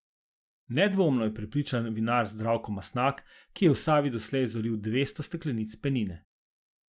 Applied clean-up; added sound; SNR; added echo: none; none; none; none.